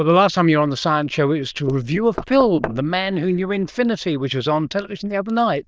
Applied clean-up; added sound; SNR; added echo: neural diffusion model UNIVERSE++.